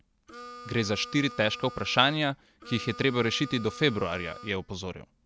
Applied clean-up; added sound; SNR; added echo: none; Harmonica; 16 dB; none.